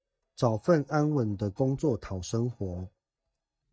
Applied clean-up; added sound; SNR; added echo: neural mask model DeepFilterNet 3.